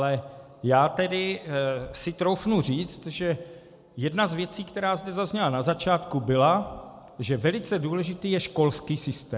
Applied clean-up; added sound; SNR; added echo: none; none; none; none.